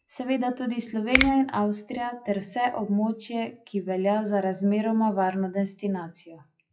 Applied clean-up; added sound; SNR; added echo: classical method WPE with log-MMSE.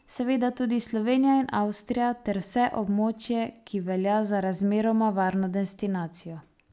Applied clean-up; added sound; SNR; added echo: none; none; none; none.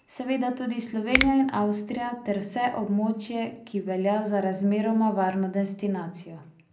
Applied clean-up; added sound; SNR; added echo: none; Finger snapping; 6 dB; reverberation time 0.5 s.